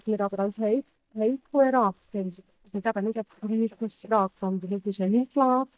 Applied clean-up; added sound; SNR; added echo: neural mask model DeepFilterNet 3.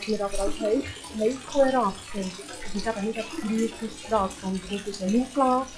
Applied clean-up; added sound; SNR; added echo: classical method log-MMSE.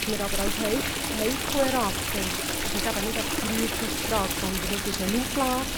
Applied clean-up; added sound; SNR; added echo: none; Stream; -1 dB; none.